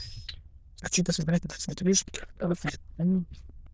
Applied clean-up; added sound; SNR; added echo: neural diffusion model UNIVERSE++.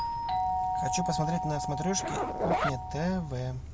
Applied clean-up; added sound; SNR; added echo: none; Doorbell + Zipper (clothing); -1 dB; none.